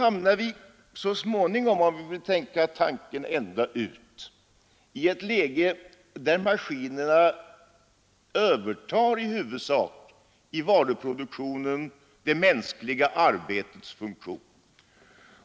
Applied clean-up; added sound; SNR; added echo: none; none; none; none.